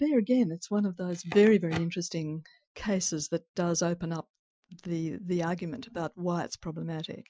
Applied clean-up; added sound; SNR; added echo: classical method Wiener filter.